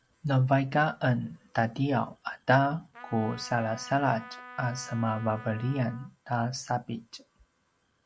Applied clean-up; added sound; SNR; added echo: none; Trumpet; 17 dB; none.